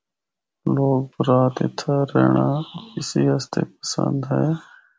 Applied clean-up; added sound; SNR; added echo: none; none; none; none.